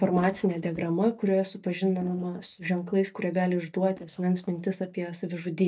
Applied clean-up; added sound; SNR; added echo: neural mask model DeepFilterNet 3.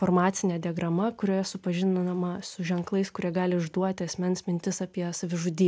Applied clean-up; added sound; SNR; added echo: none; none; none; none.